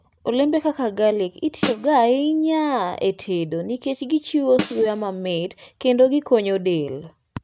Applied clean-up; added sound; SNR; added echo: neural mask model RNNoise.